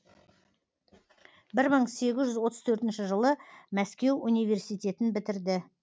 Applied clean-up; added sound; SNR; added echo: none; none; none; none.